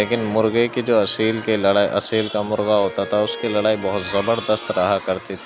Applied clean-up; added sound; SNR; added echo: none; Harp; 16 dB; none.